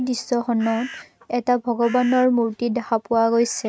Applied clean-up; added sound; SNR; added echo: neural mask model RNNoise.